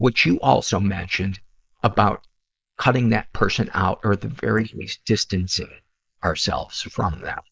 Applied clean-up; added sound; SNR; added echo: neural mask model Resemble Enhance denoiser.